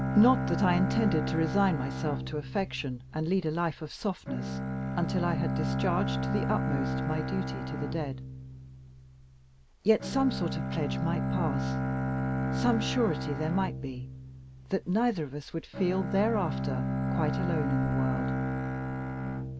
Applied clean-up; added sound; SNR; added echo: none; Bowed string instrument; 1 dB; none.